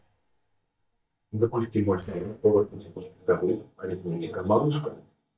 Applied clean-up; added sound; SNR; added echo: neural mask model DeepFilterNet 3.